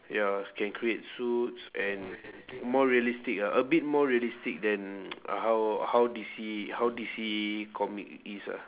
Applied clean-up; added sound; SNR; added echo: none; none; none; none.